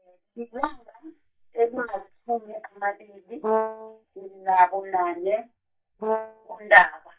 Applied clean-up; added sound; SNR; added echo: neural mask model DeepFilterNet 3.